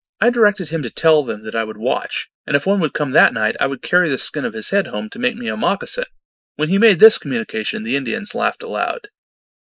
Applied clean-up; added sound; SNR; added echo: neural mask model Resemble Enhance denoiser.